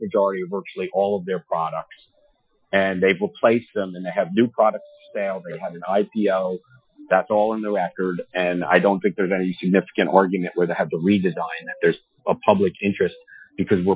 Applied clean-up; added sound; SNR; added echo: classical method Wiener filter.